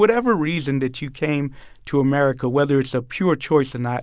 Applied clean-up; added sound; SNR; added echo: none; none; none; none.